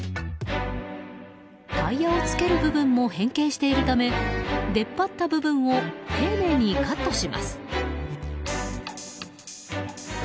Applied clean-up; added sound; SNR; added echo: none; none; none; none.